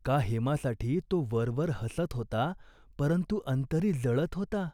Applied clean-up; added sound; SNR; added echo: none; none; none; none.